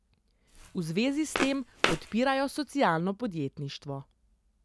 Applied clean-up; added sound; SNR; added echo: none; Walk, footsteps; 5 dB; none.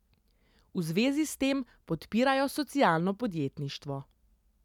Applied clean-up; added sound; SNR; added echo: none; none; none; none.